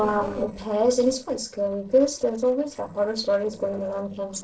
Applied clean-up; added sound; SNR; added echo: neural separator model SepFormer DNS4.